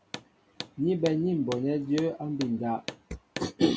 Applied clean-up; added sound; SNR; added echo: none; Hammer; 15 dB; none.